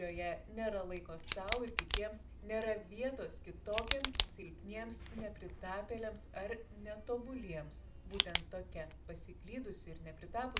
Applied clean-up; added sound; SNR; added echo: none; Tick; -4 dB; reverberation time 0.3 s.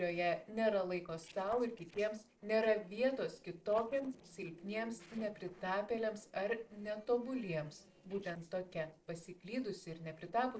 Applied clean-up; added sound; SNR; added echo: neural separator model SepFormer DNS4.